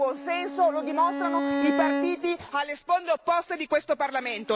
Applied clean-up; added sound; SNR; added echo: none; Bowed string instrument; 5 dB; none.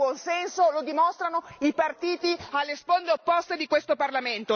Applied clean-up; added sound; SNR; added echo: none; none; none; none.